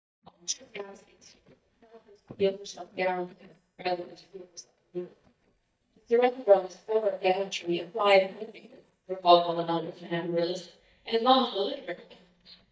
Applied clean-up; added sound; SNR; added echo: neural mask model DeepFilterNet 3.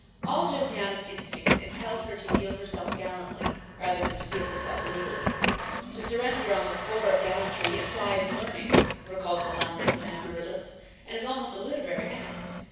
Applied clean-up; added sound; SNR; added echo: none; Printer; -1 dB; reverberation time 1.1 s.